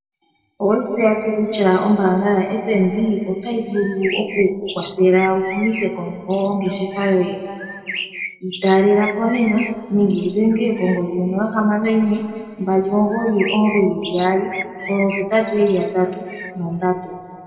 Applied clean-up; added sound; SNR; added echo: none; Bird; 14 dB; reverberation time 2.2 s.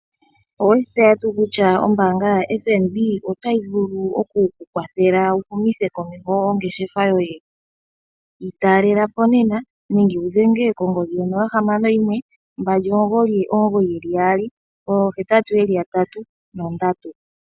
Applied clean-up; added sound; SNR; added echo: none; none; none; none.